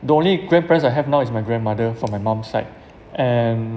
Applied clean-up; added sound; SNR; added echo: none; none; none; none.